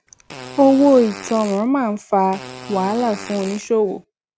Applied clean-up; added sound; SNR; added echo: none; Fart; 17 dB; none.